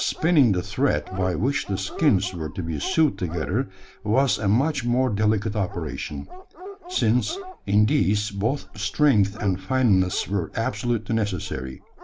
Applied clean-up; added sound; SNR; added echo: none; Dog; 18 dB; none.